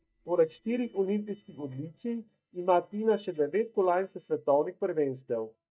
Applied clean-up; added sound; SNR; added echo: neural mask model DeepFilterNet 3.